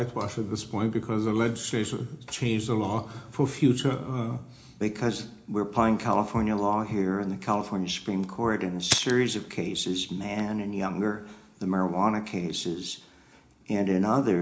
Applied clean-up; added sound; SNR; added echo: none; Fire; 7 dB; reverberation time 0.4 s.